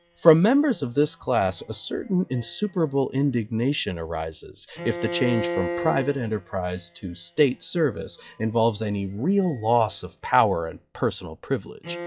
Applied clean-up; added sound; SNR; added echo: classical method log-MMSE.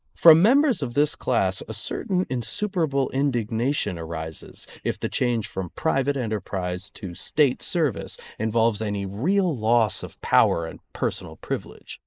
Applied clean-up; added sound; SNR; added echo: neural mask model Resemble Enhance denoiser.